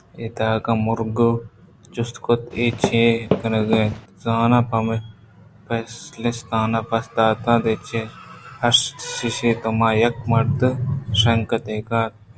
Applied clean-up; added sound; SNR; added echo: none; Walk, footsteps; 4 dB; none.